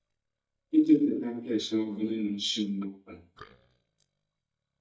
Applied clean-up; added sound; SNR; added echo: neural mask model DeepFilterNet 3.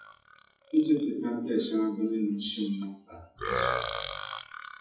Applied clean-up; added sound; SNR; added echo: classical method WPE with log-MMSE.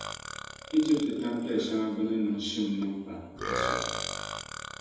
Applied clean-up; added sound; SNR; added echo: none; Burping, eructation; 6 dB; reverberation time 1.1 s.